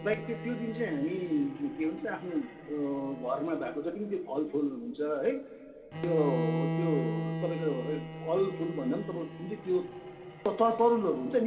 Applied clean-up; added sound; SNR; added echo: none; Bowed string instrument; 7 dB; reverberation time 2.3 s.